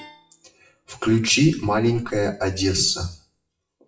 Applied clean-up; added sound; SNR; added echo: classical method WPE with log-MMSE.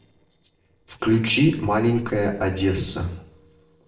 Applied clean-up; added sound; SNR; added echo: neural separator model SepFormer DNS4.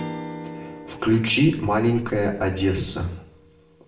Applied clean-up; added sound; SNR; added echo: none; Strum; 15 dB; reverberation time 0.6 s.